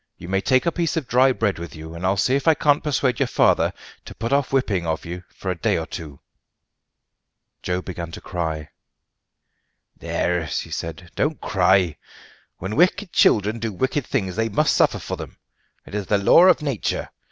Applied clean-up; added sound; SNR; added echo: none; none; none; none.